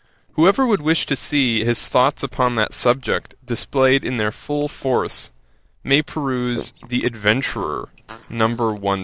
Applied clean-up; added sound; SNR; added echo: neural separator model SepFormer DNS4.